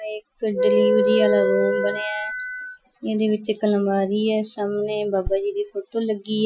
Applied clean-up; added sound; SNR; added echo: classical method Wiener filter.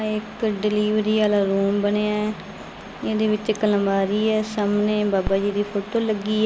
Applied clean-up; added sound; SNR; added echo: none; none; none; none.